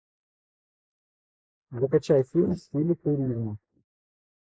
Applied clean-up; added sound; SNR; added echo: neural mask model Resemble Enhance denoiser.